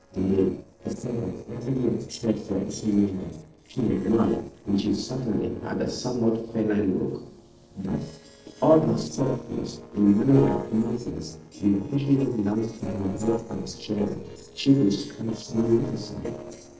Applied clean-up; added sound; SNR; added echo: neural separator model SepFormer DNS4.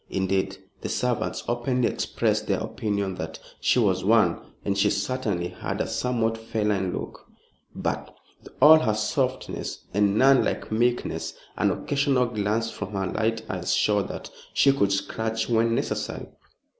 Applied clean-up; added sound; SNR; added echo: none; none; none; none.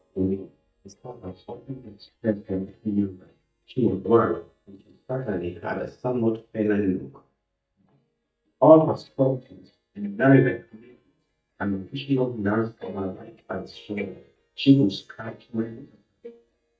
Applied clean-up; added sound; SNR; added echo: neural mask model DeepFilterNet 3.